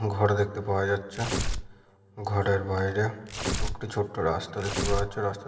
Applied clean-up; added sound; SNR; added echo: none; Tearing; 3 dB; reverberation time 1.9 s.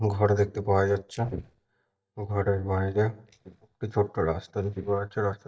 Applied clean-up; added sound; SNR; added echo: neural mask model DeepFilterNet 3.